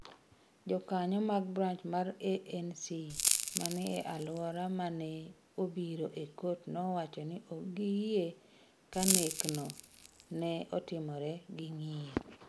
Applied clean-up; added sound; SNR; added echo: none; Crackle; -1 dB; none.